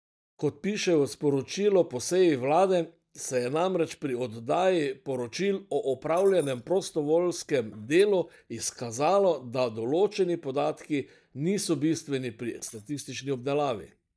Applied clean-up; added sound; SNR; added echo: neural mask model DeepFilterNet 3.